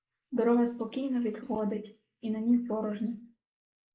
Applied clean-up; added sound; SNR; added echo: neural mask model Resemble Enhance denoiser.